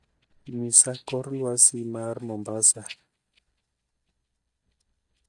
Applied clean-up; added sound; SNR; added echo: neural mask model DeepFilterNet 3.